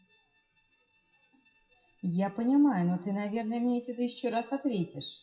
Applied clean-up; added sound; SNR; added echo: classical method WPE with log-MMSE.